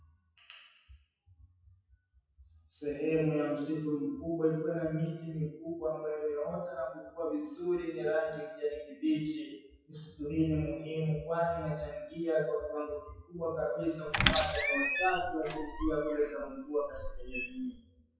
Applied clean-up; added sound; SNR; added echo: classical method WPE with log-MMSE.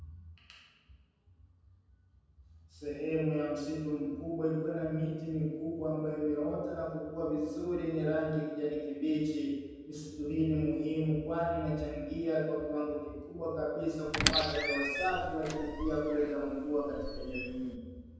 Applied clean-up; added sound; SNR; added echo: none; Squeak; 3 dB; reverberation time 1.2 s.